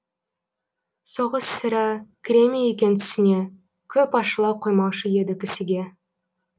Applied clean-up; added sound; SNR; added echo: none; none; none; none.